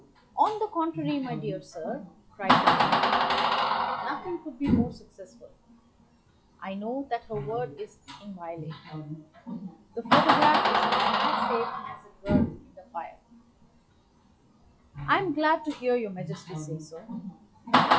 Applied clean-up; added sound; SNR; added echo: classical method WPE with log-MMSE.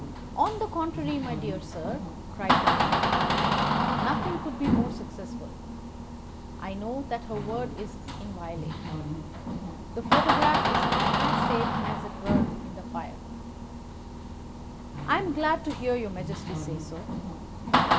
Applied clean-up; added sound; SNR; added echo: none; Door; -5 dB; reverberation time 0.3 s.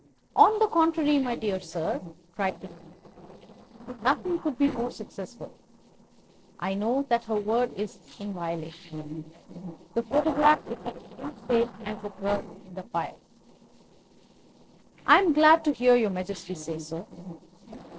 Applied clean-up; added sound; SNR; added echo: neural separator model SepFormer DNS4.